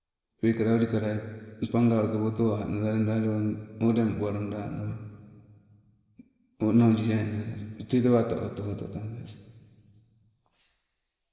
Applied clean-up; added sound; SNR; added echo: none; none; none; reverberation time 1.8 s.